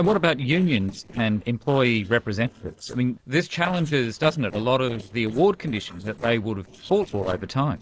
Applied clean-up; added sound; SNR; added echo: neural separator model SepFormer DNS4.